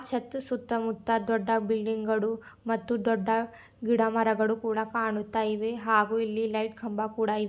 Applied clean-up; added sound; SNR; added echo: none; none; none; none.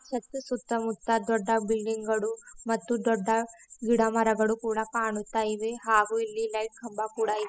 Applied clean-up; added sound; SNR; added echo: classical method spectral subtraction.